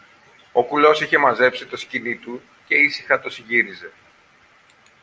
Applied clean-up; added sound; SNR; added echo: none; none; none; none.